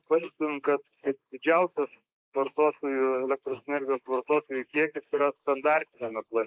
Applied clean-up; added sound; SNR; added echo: neural mask model Resemble Enhance denoiser.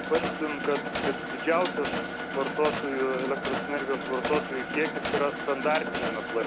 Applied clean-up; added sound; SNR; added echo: none; Mechanisms; 2 dB; none.